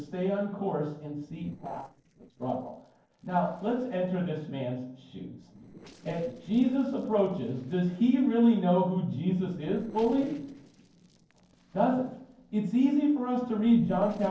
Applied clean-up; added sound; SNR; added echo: neural separator model SepFormer DNS4.